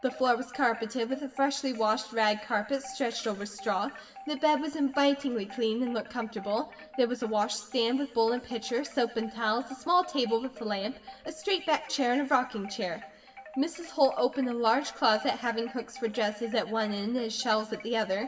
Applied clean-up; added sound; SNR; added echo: none; Wind chime; 19 dB; reverberation time 2.7 s.